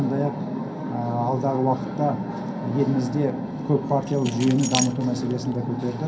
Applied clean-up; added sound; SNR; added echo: none; Keys jangling; 12 dB; reverberation time 0.3 s.